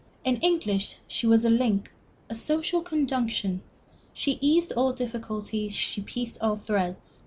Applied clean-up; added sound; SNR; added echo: none; none; none; none.